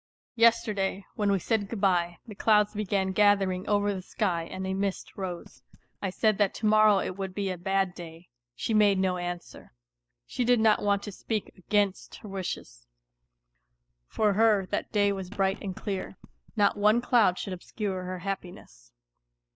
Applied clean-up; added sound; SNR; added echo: neural mask model DeepFilterNet 3.